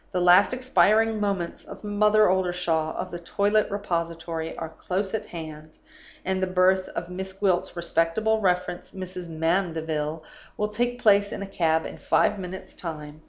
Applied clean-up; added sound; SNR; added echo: none; none; none; none.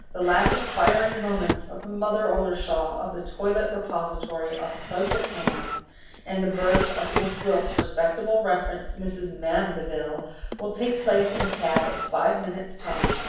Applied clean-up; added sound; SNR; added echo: none; Drawer open or close; 4 dB; reverberation time 0.7 s.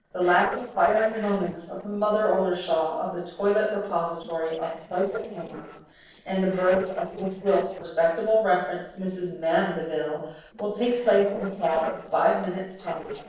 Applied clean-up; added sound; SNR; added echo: neural separator model SepFormer DNS4.